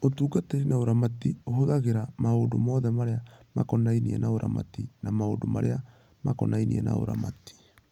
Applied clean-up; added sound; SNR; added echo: none; none; none; none.